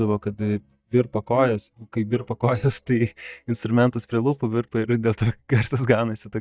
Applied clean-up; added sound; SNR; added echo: neural mask model DeepFilterNet 3.